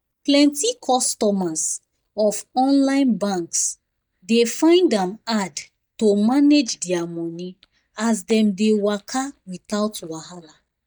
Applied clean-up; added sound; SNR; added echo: neural mask model DeepFilterNet 3.